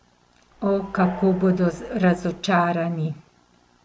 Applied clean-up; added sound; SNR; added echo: none; Train; 17 dB; none.